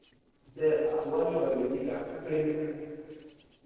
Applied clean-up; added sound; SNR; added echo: neural separator model SepFormer DNS4.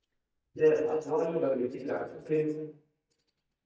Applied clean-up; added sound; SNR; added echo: neural mask model DeepFilterNet 3.